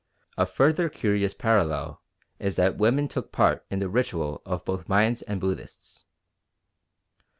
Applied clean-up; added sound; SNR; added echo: none; none; none; none.